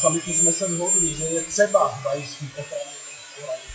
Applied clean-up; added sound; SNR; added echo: classical method WPE with log-MMSE.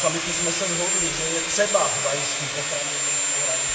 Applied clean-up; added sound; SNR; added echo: none; Sawing; -4 dB; reverberation time 1.6 s.